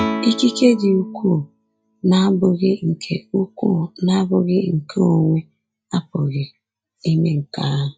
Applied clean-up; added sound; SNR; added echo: classical method log-MMSE.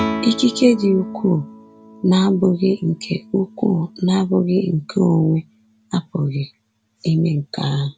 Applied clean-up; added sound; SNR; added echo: none; Guitar; 14 dB; none.